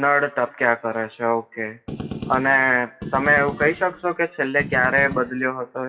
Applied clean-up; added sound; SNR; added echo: classical method WPE with log-MMSE.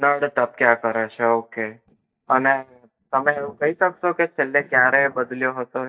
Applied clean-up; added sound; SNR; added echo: neural mask model DeepFilterNet 3.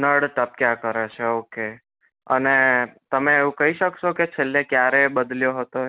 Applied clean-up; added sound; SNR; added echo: none; none; none; none.